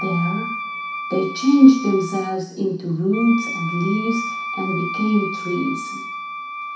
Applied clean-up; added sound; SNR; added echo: none; Wind instrument, woodwind instrument; 8 dB; reverberation time 0.6 s.